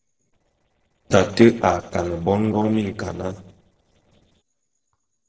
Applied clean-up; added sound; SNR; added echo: neural separator model SepFormer DNS4.